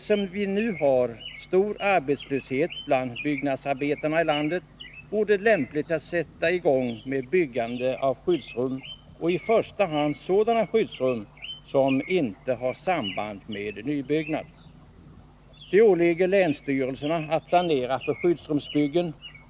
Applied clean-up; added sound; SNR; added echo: none; Bird; 17 dB; none.